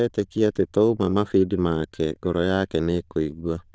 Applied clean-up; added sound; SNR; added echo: neural diffusion model UNIVERSE++.